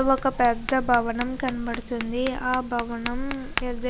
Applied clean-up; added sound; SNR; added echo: none; Tap; 7 dB; none.